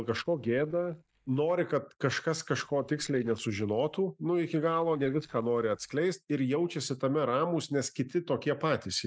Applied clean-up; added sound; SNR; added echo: neural mask model DeepFilterNet 3.